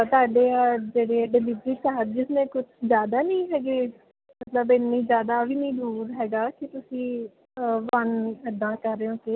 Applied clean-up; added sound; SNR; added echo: none; none; none; none.